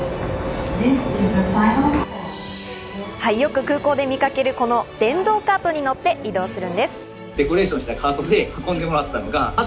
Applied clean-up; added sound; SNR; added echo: none; none; none; none.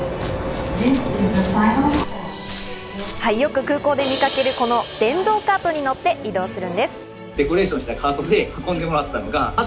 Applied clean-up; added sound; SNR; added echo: none; Crash cymbal + Walk, footsteps; 11 dB; none.